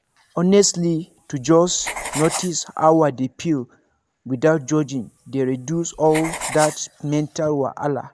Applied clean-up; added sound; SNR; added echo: none; Writing; 13 dB; none.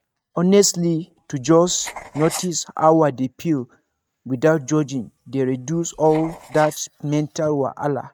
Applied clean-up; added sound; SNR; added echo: neural mask model RNNoise.